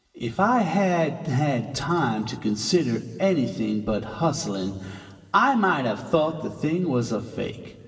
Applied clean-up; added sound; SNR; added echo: none; none; none; reverberation time 2.0 s.